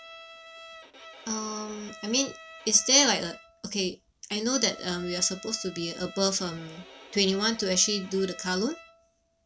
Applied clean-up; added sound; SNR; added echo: none; Bowed string instrument; 18 dB; none.